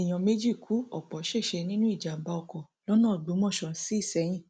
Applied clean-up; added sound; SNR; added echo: none; none; none; none.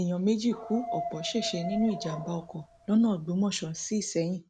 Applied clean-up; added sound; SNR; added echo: none; Dog; 10 dB; none.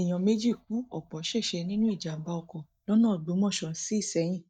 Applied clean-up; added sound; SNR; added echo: neural mask model DeepFilterNet 3.